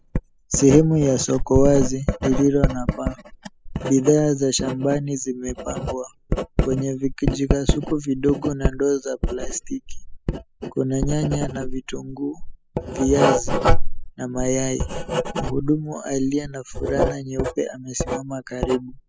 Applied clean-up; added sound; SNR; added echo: classical method spectral subtraction.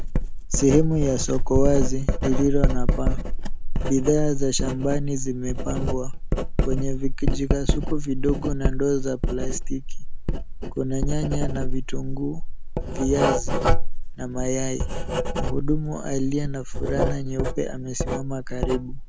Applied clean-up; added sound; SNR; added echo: none; Writing; -4 dB; none.